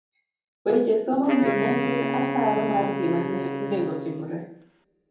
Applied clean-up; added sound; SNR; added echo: none; Wind instrument, woodwind instrument; 3 dB; reverberation time 0.7 s.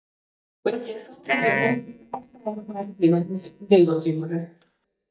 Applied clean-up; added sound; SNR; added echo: neural mask model DeepFilterNet 3.